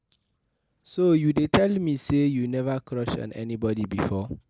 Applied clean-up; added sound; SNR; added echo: none; none; none; none.